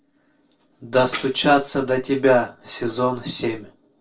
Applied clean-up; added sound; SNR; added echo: neural separator model SepFormer DNS4.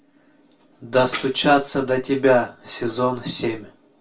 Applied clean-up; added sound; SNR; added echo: none; Tambourine; 15 dB; reverberation time 0.2 s.